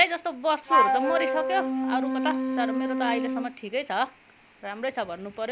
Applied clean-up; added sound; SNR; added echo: none; Wind instrument, woodwind instrument; -1 dB; none.